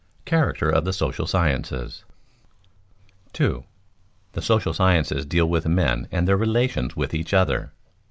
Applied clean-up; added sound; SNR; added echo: none; none; none; none.